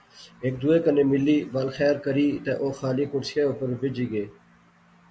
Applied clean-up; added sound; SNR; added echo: none; none; none; none.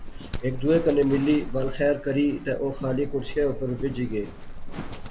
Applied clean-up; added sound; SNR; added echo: none; Wood + Livestock, farm animals, working animals; 8 dB; none.